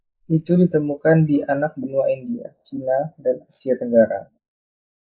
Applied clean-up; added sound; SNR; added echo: neural mask model Resemble Enhance denoiser.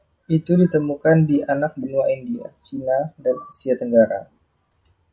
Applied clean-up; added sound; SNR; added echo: none; none; none; none.